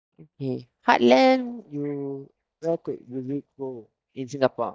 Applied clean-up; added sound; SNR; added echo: neural mask model DeepFilterNet 3.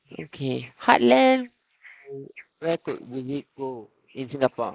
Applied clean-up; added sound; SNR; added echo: neural mask model Resemble Enhance denoiser.